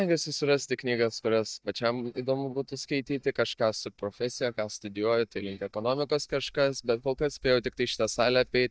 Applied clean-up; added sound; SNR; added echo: neural mask model DeepFilterNet 3.